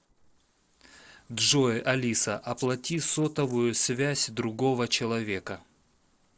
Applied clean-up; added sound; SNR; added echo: neural separator model SepFormer DNS4.